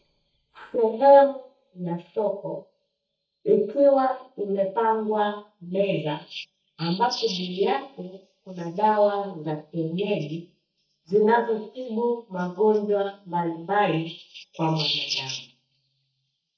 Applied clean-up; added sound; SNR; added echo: neural mask model DeepFilterNet 3.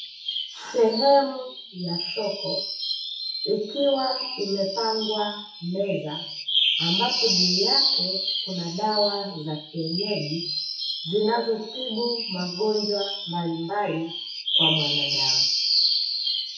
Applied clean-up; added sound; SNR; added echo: classical method WPE with log-MMSE.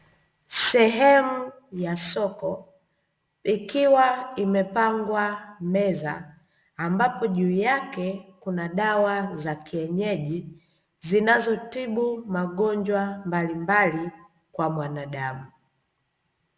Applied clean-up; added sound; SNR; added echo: none; none; none; none.